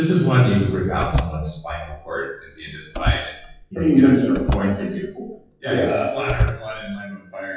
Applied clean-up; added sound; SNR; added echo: classical method WPE with log-MMSE.